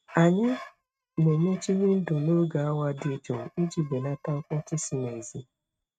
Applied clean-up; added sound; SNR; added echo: neural mask model RNNoise.